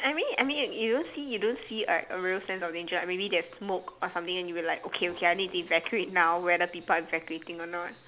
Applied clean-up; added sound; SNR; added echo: none; none; none; none.